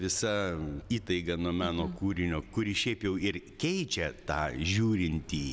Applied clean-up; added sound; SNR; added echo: none; none; none; none.